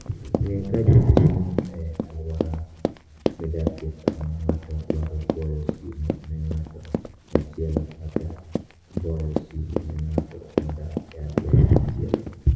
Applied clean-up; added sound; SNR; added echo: none; Run; 5 dB; reverberation time 1.2 s.